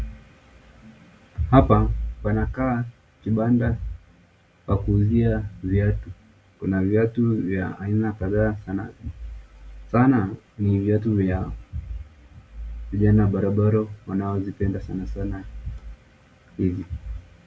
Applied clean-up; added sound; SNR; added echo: none; none; none; none.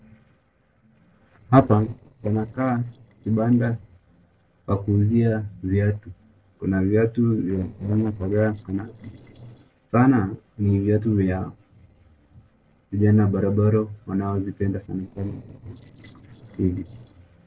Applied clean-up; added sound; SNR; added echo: neural separator model SepFormer DNS4.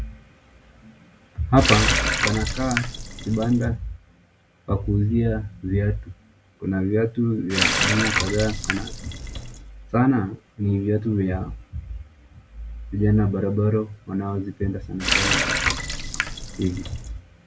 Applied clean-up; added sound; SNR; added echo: none; Water tap, faucet; 1 dB; none.